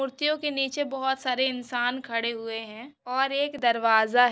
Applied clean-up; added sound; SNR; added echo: none; none; none; none.